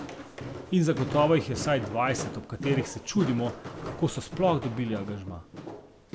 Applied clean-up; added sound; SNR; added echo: none; Walk, footsteps; 9 dB; none.